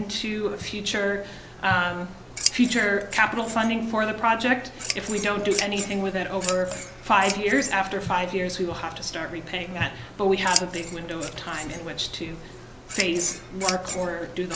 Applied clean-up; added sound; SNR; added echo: none; Scissors; 9 dB; none.